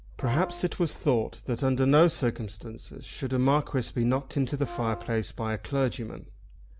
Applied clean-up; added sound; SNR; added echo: none; Brass instrument; 15 dB; none.